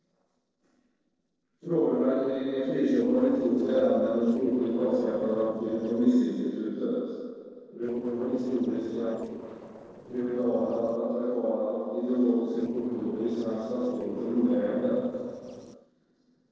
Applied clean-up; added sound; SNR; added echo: neural separator model SepFormer DNS4.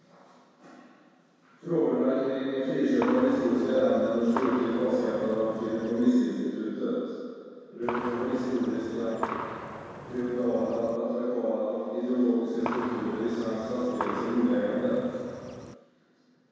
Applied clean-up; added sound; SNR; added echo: none; Gunshot, gunfire; 9 dB; reverberation time 2.0 s.